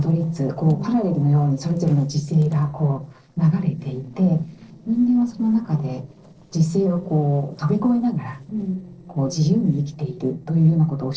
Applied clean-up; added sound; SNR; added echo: neural separator model SepFormer DNS4.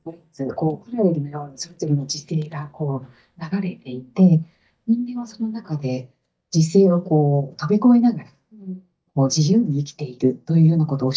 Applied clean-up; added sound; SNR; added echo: neural mask model DeepFilterNet 3.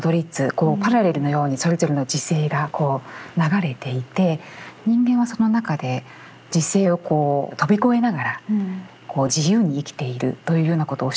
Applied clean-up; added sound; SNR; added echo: none; none; none; none.